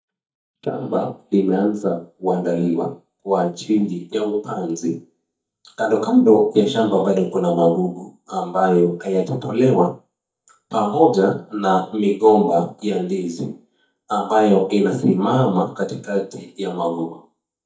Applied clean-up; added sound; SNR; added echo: neural mask model DeepFilterNet 3.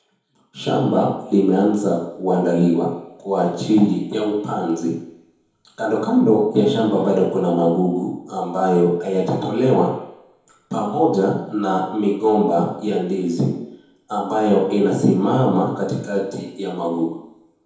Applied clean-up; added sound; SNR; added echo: none; Piano; 20 dB; reverberation time 2.0 s.